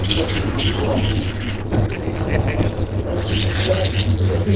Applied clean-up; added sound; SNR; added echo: neural separator model SepFormer DNS4.